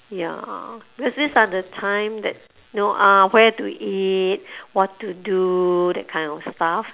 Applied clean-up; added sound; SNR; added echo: none; none; none; none.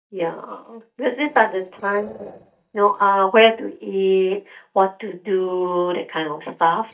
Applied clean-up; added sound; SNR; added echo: neural mask model DeepFilterNet 3.